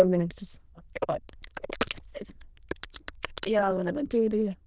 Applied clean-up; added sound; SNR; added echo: neural diffusion model UNIVERSE++.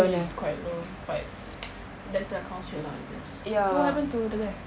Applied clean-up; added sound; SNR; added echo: none; none; none; none.